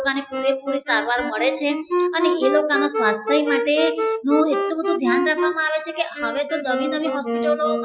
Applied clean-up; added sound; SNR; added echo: classical method Wiener filter.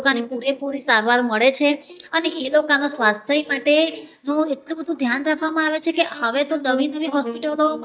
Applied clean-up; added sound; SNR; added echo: neural mask model DeepFilterNet 3.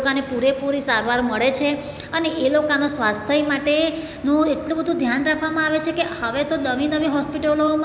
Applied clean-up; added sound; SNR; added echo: none; none; none; none.